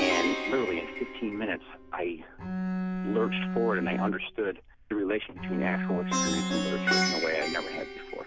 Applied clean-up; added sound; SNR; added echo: none; Plucked string instrument + Bowed string instrument; 0 dB; none.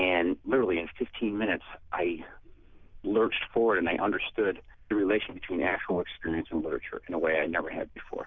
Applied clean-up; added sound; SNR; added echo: none; none; none; none.